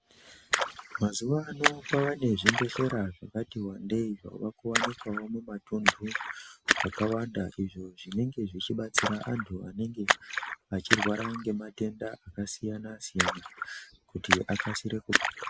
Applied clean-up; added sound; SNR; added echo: none; Splash, splatter; 0 dB; none.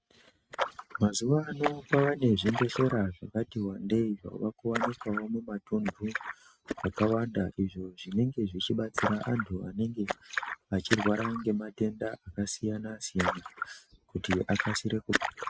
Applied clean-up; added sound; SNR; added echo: neural mask model RNNoise.